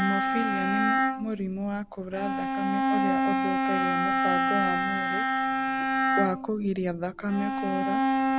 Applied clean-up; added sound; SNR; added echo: none; Bowed string instrument; -5 dB; none.